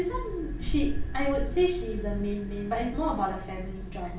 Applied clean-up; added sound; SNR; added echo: none; Boom; 4 dB; reverberation time 0.2 s.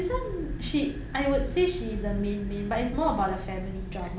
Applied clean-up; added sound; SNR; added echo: none; none; none; none.